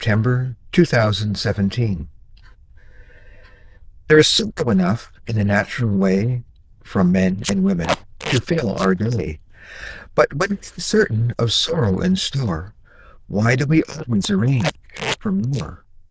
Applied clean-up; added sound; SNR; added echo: neural diffusion model UNIVERSE++.